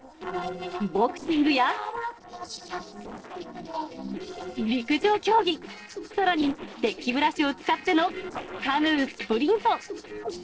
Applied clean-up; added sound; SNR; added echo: neural separator model SepFormer DNS4.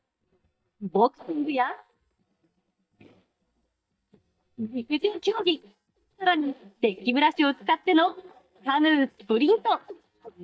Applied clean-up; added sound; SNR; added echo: neural mask model DeepFilterNet 3.